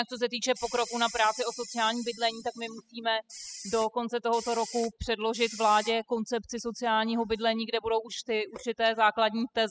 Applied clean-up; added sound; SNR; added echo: classical method spectral subtraction.